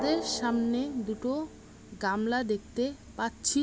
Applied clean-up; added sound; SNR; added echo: none; Drum; 12 dB; none.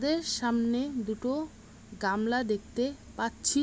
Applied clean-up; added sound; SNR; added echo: none; none; none; none.